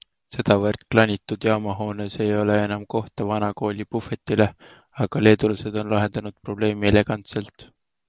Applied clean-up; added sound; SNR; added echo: none; none; none; none.